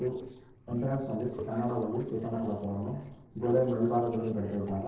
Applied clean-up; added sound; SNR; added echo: neural separator model SepFormer DNS4.